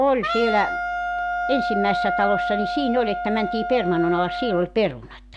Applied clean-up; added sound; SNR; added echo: none; Wind instrument, woodwind instrument; 3 dB; none.